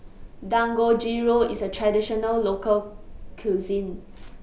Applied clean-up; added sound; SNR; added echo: none; Mechanical fan; 16 dB; none.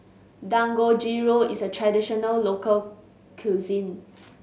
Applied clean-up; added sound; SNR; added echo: none; none; none; none.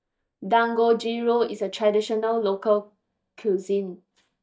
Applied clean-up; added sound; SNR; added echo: neural mask model DeepFilterNet 3.